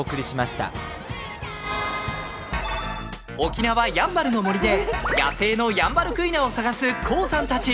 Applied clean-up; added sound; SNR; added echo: none; none; none; none.